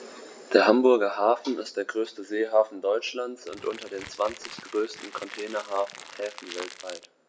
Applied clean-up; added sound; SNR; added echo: none; Crackle; 16 dB; none.